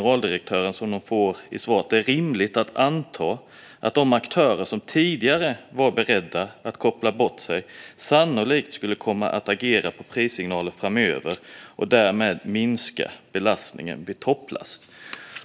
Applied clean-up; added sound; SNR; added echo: none; none; none; none.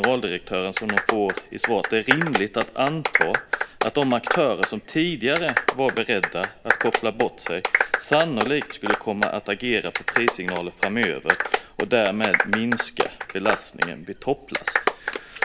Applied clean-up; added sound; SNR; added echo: none; Clapping; 1 dB; none.